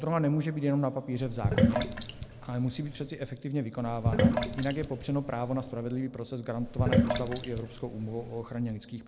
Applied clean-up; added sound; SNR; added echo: none; Sink (filling or washing); -1 dB; none.